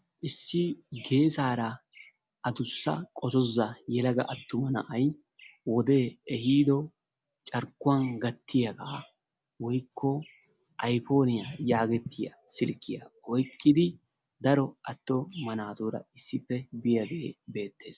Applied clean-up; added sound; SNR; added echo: none; none; none; none.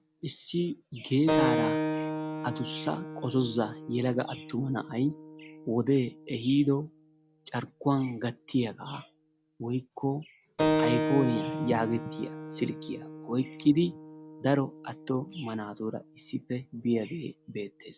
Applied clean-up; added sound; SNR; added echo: none; Keyboard (musical); 5 dB; none.